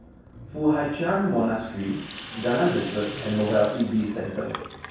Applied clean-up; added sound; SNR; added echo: none; Sink (filling or washing) / Water tap, faucet; 11 dB; reverberation time 0.7 s.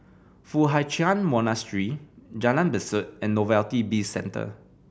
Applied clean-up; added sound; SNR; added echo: none; none; none; none.